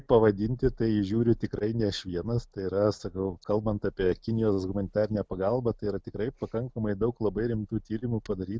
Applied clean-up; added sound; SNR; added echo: none; none; none; none.